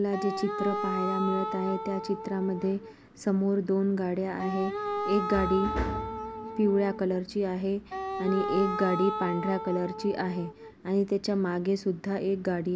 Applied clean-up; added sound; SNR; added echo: none; Wind instrument, woodwind instrument; 6 dB; none.